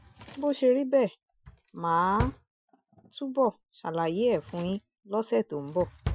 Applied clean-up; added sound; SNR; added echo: classical method Wiener filter.